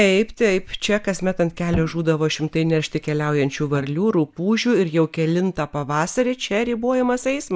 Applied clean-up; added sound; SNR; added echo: neural mask model DeepFilterNet 3.